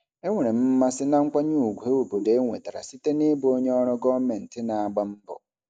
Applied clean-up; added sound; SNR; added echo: neural mask model Resemble Enhance denoiser.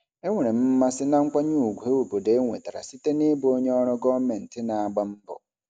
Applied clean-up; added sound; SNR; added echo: none; none; none; none.